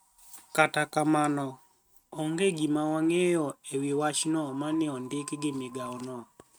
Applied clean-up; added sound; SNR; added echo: neural mask model RNNoise.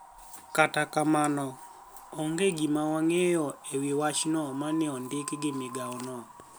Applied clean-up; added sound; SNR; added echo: none; Wind; 18 dB; none.